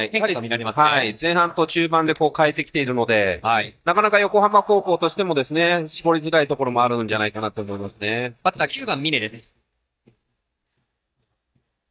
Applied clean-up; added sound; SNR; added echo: neural mask model DeepFilterNet 3.